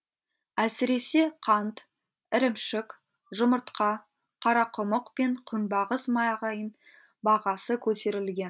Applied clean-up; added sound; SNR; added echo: none; none; none; none.